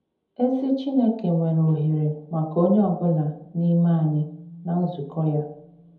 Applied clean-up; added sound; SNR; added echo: none; none; none; reverberation time 0.8 s.